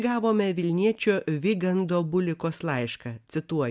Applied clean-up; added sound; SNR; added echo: none; none; none; none.